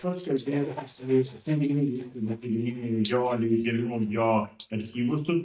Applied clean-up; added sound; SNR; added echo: neural mask model DeepFilterNet 3.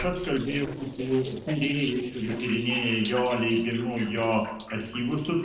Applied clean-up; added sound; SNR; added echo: neural separator model SepFormer DNS4.